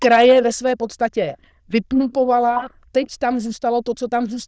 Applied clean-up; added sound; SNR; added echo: neural diffusion model UNIVERSE++.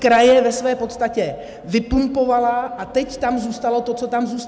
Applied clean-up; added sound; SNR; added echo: none; none; none; none.